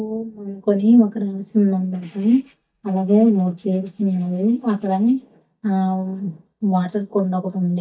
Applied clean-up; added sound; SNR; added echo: neural mask model DeepFilterNet 3.